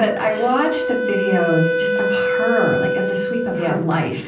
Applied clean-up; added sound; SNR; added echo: none; Wind instrument, woodwind instrument; 1 dB; reverberation time 0.6 s.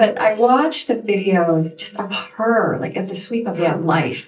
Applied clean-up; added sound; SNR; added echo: neural mask model DeepFilterNet 3.